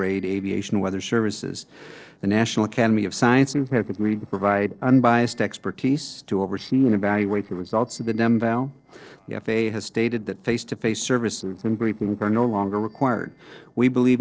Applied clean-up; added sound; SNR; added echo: neural separator model SepFormer DNS4.